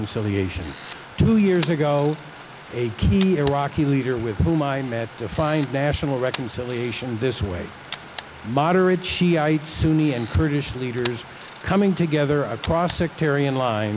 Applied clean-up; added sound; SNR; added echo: none; Camera + Stream; 15 dB; none.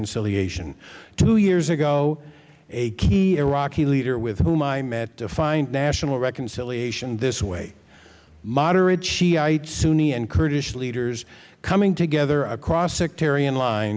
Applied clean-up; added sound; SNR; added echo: none; none; none; none.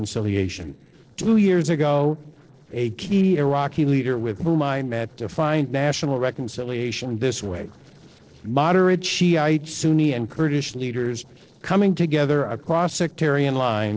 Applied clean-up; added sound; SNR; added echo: neural separator model SepFormer DNS4.